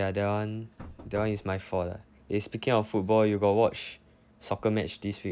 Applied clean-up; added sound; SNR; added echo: none; Knock / Wood; 17 dB; none.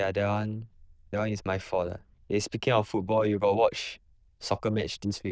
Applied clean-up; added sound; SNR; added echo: neural diffusion model UNIVERSE++.